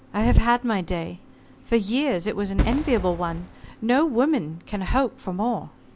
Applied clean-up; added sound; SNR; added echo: none; Fireworks; 5 dB; none.